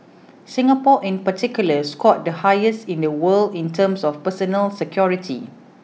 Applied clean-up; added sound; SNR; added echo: none; none; none; none.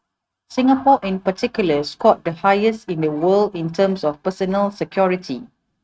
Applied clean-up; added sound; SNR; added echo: neural mask model RNNoise.